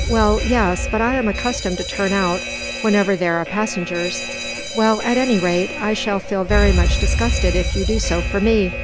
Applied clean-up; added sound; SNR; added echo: none; Alarm; 2 dB; none.